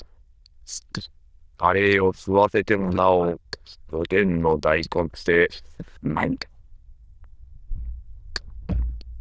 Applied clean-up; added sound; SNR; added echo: neural diffusion model UNIVERSE++.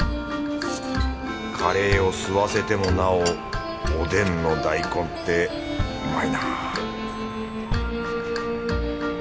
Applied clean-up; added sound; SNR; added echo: none; Subway, metro, underground + Bowed string instrument; 16 dB; none.